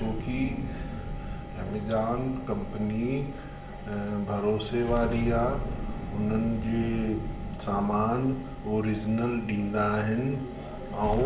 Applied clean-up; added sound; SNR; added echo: none; Explosion; 9 dB; reverberation time 0.8 s.